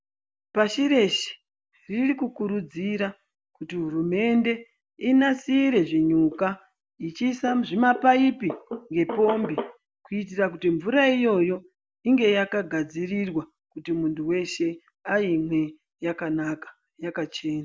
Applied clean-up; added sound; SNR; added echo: none; none; none; none.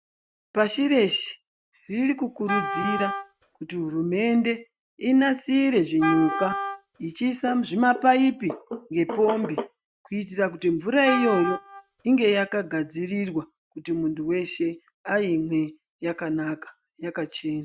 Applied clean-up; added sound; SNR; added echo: neural mask model RNNoise.